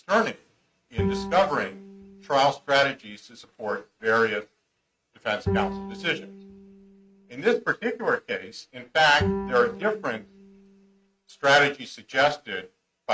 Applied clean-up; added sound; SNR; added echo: neural mask model RNNoise.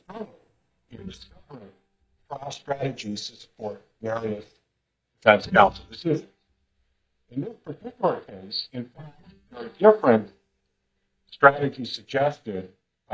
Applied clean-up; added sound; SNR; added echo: neural mask model DeepFilterNet 3.